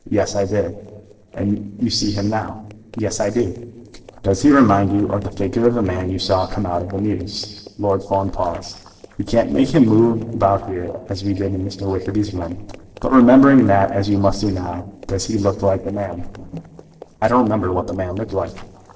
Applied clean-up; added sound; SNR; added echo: neural separator model SepFormer DNS4.